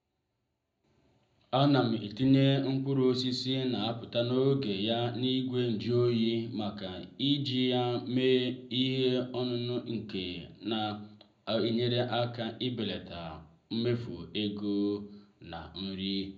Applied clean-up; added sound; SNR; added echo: none; none; none; reverberation time 0.5 s.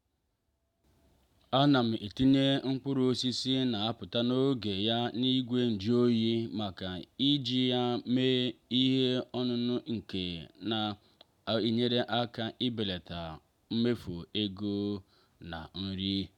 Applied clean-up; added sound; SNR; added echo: none; none; none; none.